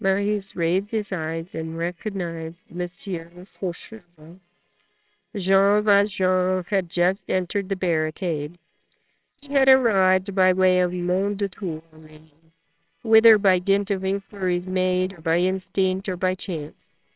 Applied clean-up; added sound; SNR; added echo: neural separator model SepFormer WHAMR!.